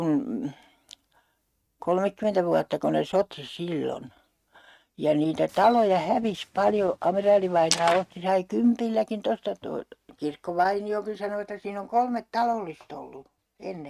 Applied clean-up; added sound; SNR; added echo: neural mask model RNNoise.